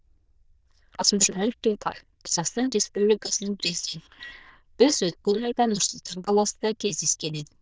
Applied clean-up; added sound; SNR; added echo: neural diffusion model UNIVERSE++.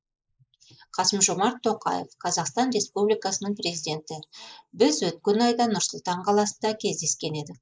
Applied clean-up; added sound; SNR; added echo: neural mask model Resemble Enhance denoiser.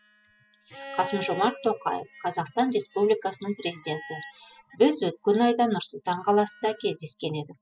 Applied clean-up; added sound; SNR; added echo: classical method spectral subtraction.